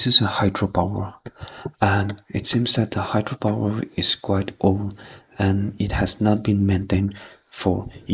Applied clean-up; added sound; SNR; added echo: neural mask model Resemble Enhance denoiser.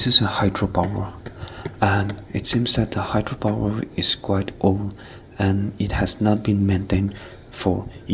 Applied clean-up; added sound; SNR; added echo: none; Run; 17 dB; none.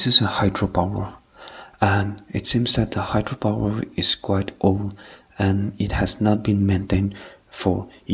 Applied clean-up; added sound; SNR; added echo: none; none; none; none.